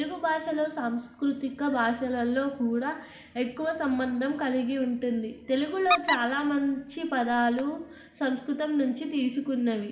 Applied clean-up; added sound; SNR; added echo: none; Squeak; 5 dB; reverberation time 0.8 s.